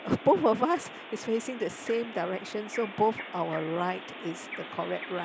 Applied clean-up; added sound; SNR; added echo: none; Bird vocalization, bird call, bird song; 12 dB; none.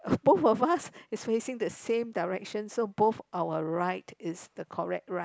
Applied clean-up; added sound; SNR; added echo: none; none; none; none.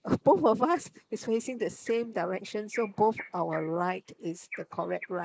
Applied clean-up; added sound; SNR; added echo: neural mask model Resemble Enhance denoiser.